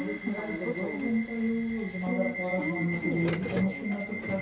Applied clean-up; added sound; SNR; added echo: none; Subway, metro, underground / Alarm; 3 dB; reverberation time 0.7 s.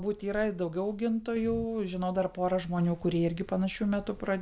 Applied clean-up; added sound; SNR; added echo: none; none; none; none.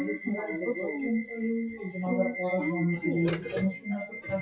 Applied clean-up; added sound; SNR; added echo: classical method WPE with log-MMSE.